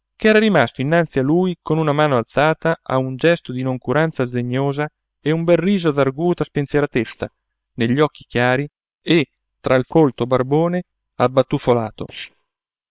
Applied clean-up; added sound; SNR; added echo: neural separator model SepFormer WHAM!.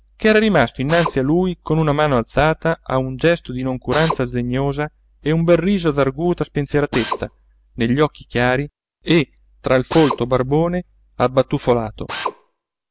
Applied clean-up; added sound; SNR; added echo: none; Drill; 15 dB; none.